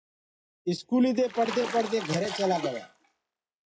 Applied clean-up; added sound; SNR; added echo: classical method WPE with log-MMSE.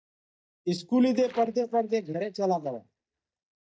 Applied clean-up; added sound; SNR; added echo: neural mask model DeepFilterNet 3.